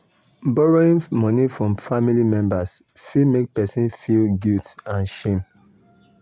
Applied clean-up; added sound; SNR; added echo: none; none; none; none.